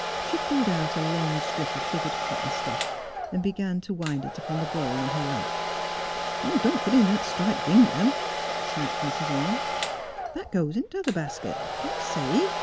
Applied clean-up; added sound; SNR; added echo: none; Domestic sounds, home sounds; 3 dB; none.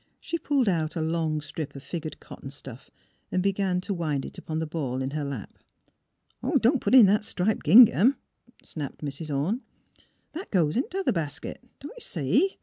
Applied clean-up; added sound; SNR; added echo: none; none; none; none.